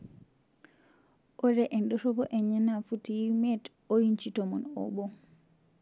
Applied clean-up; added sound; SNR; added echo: none; none; none; none.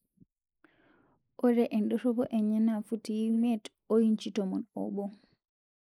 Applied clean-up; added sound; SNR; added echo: neural mask model Resemble Enhance denoiser.